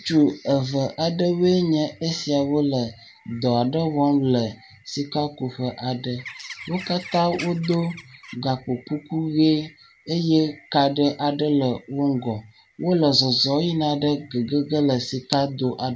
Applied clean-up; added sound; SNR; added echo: none; Bird; 16 dB; none.